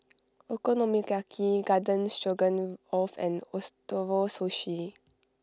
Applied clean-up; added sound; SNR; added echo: none; none; none; none.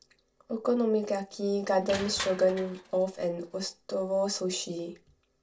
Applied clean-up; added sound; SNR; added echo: none; Crushing; 14 dB; reverberation time 0.2 s.